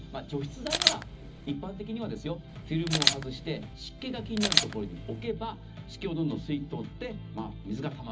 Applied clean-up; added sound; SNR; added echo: none; Camera; -3 dB; reverberation time 0.4 s.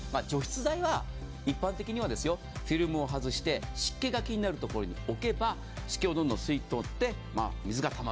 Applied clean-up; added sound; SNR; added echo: none; none; none; none.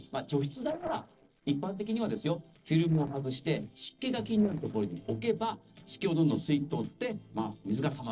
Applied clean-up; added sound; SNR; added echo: neural separator model SepFormer DNS4.